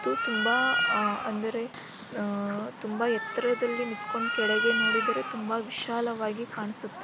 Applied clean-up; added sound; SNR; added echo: none; Cat; 1 dB; none.